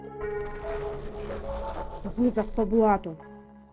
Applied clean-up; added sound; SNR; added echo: neural separator model SepFormer DNS4.